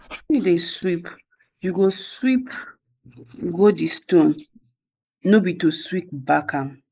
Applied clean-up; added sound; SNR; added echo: neural mask model Resemble Enhance denoiser.